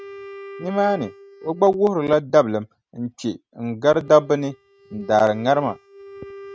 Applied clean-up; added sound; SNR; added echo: neural mask model RNNoise.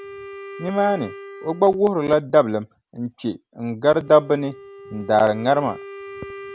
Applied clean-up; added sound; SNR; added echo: none; Wind instrument, woodwind instrument; 17 dB; none.